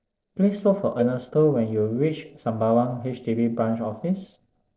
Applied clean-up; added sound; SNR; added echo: neural separator model SepFormer DNS4.